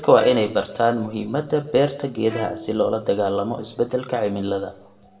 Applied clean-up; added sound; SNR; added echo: none; Bowed string instrument; 18 dB; reverberation time 0.6 s.